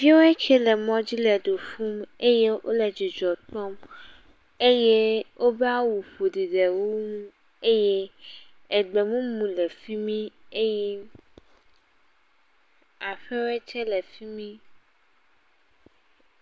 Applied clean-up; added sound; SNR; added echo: none; none; none; none.